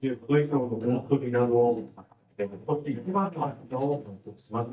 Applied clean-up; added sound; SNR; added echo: neural mask model DeepFilterNet 3.